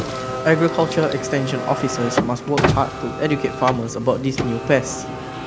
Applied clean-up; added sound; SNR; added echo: none; Car; 4 dB; none.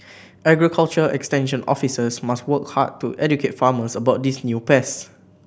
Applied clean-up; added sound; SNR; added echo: none; none; none; none.